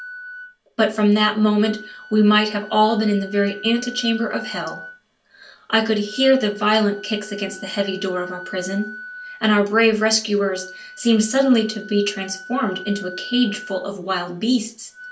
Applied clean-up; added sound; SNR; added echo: none; Wind instrument, woodwind instrument; 17 dB; reverberation time 0.3 s.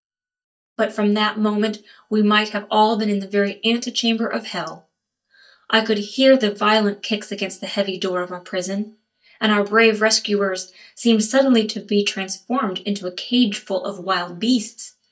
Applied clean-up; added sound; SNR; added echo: neural mask model DeepFilterNet 3.